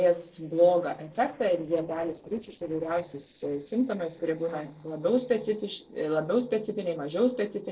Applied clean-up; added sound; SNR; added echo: neural separator model SepFormer DNS4.